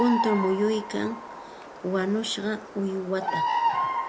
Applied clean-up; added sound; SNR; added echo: none; Bird vocalization, bird call, bird song; 3 dB; none.